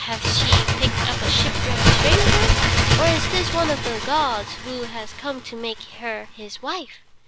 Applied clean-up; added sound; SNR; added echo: none; Bird; -4 dB; none.